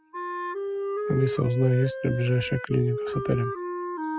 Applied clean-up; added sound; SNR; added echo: classical method spectral subtraction.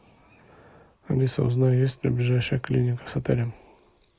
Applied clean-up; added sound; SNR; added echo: none; none; none; none.